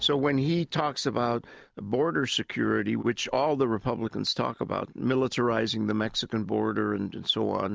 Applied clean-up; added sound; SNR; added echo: none; none; none; none.